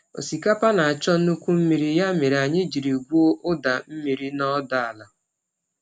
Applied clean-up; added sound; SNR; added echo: none; none; none; none.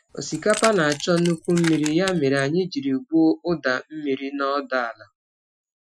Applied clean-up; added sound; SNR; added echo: classical method Wiener filter.